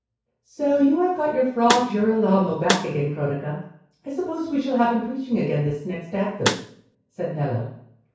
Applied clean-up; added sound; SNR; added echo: none; Snare drum; 3 dB; reverberation time 0.6 s.